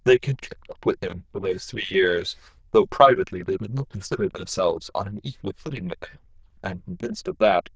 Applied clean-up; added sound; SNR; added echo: neural diffusion model UNIVERSE++.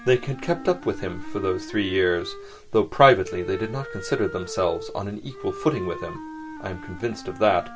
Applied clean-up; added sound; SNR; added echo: none; Wind instrument, woodwind instrument; 14 dB; none.